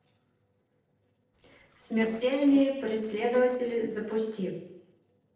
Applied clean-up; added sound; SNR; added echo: neural separator model SepFormer DNS4.